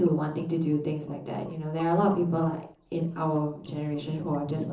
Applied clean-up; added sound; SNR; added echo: neural separator model SepFormer DNS4.